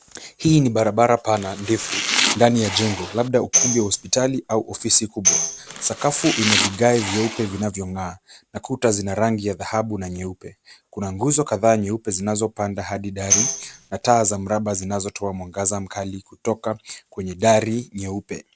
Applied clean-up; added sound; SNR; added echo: none; Tambourine + Domestic sounds, home sounds; 2 dB; none.